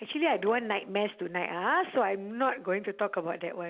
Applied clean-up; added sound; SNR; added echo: none; none; none; none.